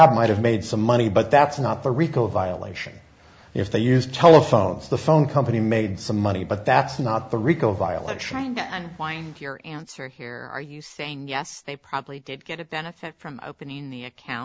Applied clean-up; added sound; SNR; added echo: none; none; none; none.